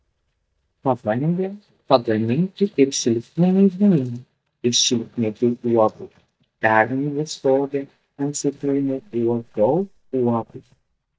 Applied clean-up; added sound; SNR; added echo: neural mask model DeepFilterNet 3.